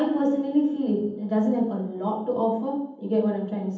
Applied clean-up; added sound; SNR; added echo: none; none; none; reverberation time 0.8 s.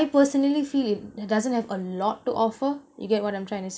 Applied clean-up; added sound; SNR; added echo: none; none; none; none.